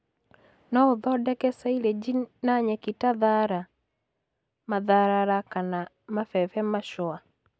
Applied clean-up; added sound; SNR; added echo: none; none; none; none.